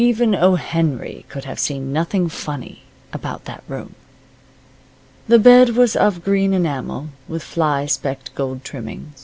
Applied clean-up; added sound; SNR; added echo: none; none; none; none.